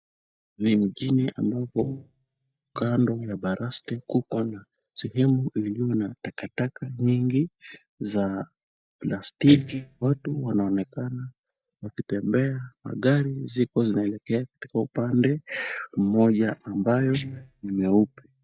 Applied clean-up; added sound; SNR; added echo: neural mask model DeepFilterNet 3.